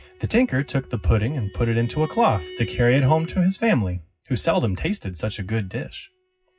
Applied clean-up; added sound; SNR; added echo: classical method WPE with log-MMSE.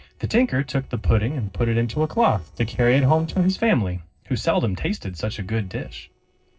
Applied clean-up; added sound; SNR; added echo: neural separator model SepFormer DNS4.